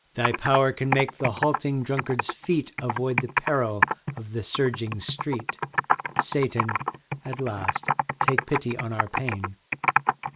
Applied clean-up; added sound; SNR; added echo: none; Computer keyboard; 1 dB; none.